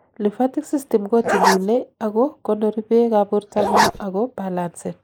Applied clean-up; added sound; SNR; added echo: neural mask model Resemble Enhance denoiser.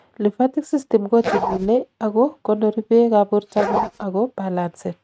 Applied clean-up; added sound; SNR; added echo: neural mask model RNNoise.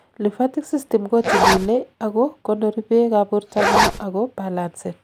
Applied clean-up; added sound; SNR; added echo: none; Zipper (clothing); -3 dB; none.